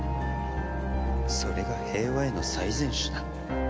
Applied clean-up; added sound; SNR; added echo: none; none; none; none.